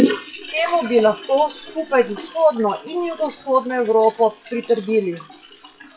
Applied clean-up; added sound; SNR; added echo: classical method WPE with log-MMSE.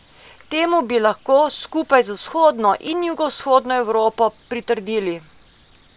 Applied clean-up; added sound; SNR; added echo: none; none; none; none.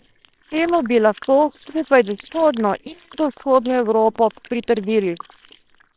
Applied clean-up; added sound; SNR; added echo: neural separator model SepFormer WHAMR!.